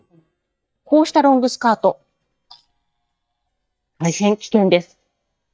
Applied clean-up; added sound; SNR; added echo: neural mask model DeepFilterNet 3.